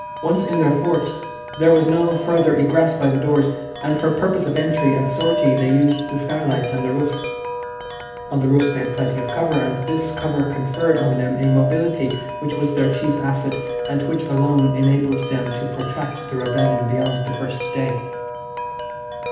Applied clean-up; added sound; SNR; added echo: none; Wind chime; 8 dB; reverberation time 0.8 s.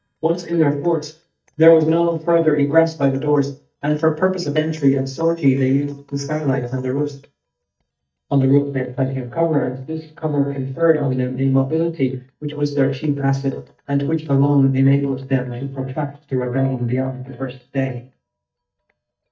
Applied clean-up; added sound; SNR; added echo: neural mask model DeepFilterNet 3.